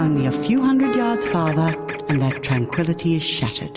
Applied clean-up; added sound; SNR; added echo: none; Printer; 14 dB; none.